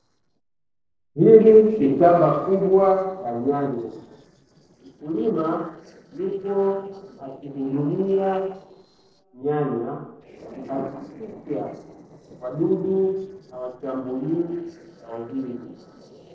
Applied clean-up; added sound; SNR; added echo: neural separator model SepFormer DNS4.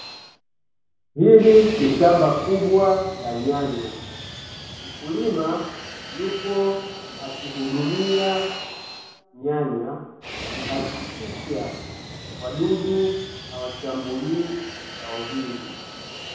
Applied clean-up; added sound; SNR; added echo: none; Fixed-wing aircraft, airplane; 12 dB; reverberation time 0.8 s.